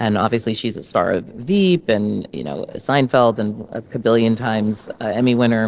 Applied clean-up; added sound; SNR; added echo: neural separator model SepFormer DNS4.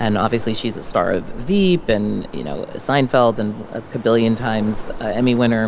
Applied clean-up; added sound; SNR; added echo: none; Waves, surf; 11 dB; none.